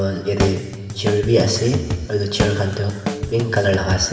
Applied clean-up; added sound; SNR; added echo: none; Drum kit; 4 dB; reverberation time 2.1 s.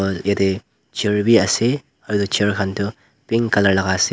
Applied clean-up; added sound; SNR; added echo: none; none; none; none.